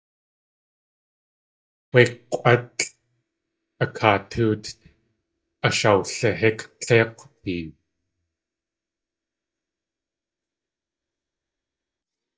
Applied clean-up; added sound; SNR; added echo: neural mask model DeepFilterNet 3.